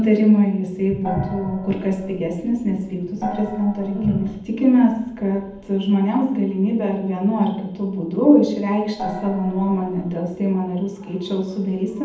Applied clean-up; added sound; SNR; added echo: none; Gong; 11 dB; reverberation time 0.8 s.